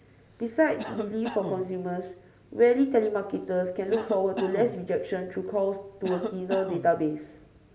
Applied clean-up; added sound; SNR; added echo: none; Cough; 11 dB; none.